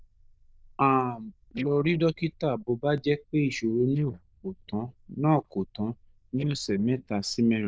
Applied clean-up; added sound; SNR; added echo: neural diffusion model UNIVERSE++.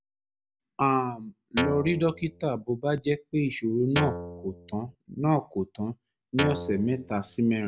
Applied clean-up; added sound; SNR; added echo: none; Guitar; 6 dB; none.